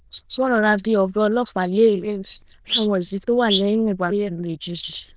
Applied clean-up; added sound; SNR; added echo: neural diffusion model UNIVERSE++.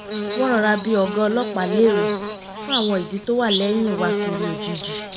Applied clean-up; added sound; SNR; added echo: none; Buzz / Bird; 5 dB; none.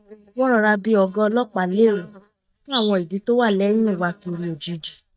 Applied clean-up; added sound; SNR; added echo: neural mask model DeepFilterNet 3.